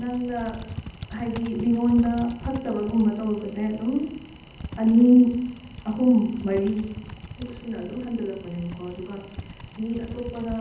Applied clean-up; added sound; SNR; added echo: none; Typing; 15 dB; reverberation time 0.8 s.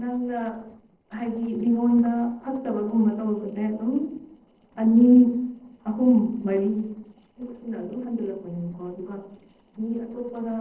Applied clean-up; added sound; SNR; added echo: neural separator model SepFormer DNS4.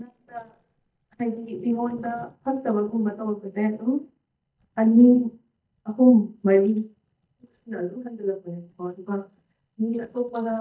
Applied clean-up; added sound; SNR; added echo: neural mask model DeepFilterNet 3.